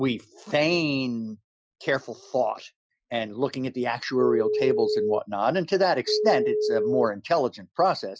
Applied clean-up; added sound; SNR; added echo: classical method Wiener filter.